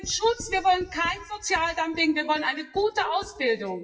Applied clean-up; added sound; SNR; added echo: classical method WPE with log-MMSE.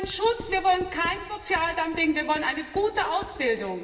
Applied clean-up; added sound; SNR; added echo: none; Writing; 17 dB; reverberation time 2.4 s.